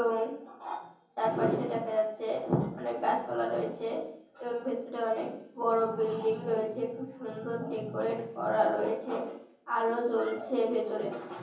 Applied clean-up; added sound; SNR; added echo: none; none; none; reverberation time 0.7 s.